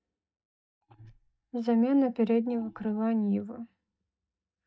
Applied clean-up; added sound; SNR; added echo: neural mask model DeepFilterNet 3.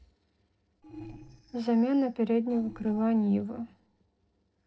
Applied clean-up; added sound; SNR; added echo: neural separator model SepFormer DNS4.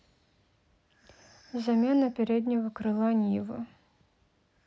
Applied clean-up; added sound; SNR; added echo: none; none; none; none.